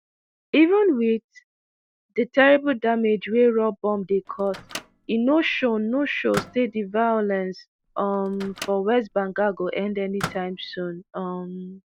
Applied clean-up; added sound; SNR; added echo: none; Microwave oven; 16 dB; none.